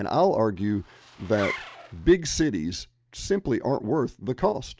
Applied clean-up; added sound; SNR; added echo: none; Zipper (clothing); 13 dB; none.